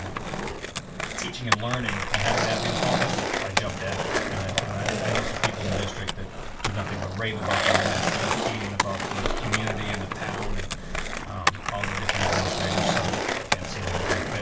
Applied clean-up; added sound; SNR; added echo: none; Skateboard; -5 dB; reverberation time 0.2 s.